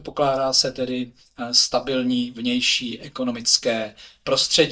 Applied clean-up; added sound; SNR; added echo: neural mask model DeepFilterNet 3.